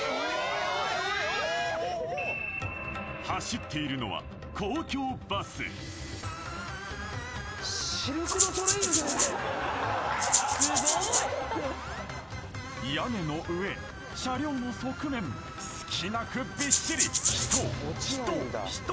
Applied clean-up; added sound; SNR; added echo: none; Rattle (instrument); -4 dB; none.